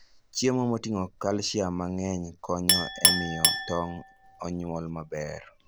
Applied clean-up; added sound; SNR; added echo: none; Chink, clink; 0 dB; none.